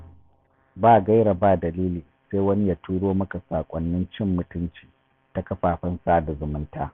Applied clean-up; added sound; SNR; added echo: none; none; none; none.